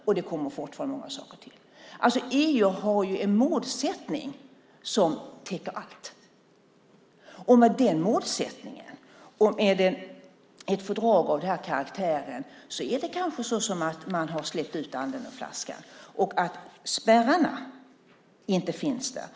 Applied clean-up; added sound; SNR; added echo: none; none; none; none.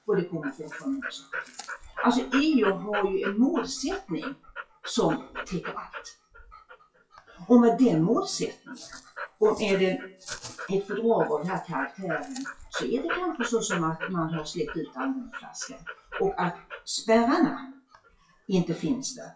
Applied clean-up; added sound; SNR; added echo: classical method WPE with log-MMSE.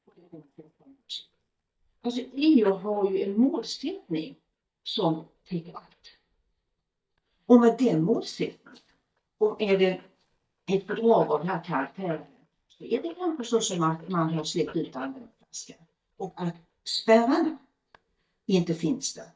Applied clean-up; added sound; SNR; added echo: neural mask model DeepFilterNet 3.